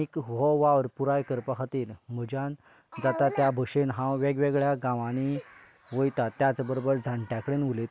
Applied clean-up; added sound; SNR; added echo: none; none; none; none.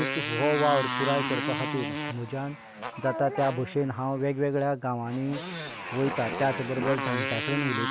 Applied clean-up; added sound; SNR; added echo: none; Motorcycle; 4 dB; none.